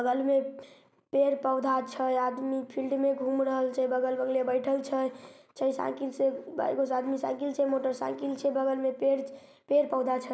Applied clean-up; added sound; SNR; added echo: none; none; none; none.